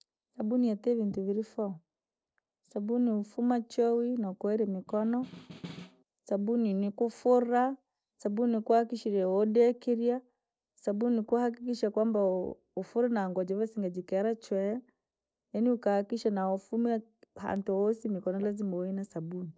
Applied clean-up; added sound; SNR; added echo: neural separator model SepFormer DNS4.